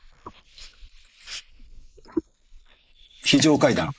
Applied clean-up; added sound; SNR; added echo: neural mask model Resemble Enhance denoiser.